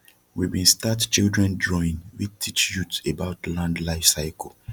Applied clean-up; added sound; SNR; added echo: none; none; none; none.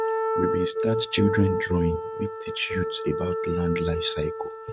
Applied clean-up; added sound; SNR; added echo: neural mask model RNNoise.